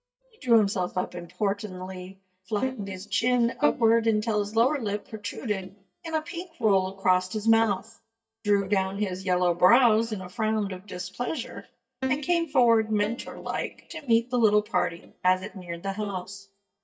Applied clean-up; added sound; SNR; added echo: neural mask model DeepFilterNet 3.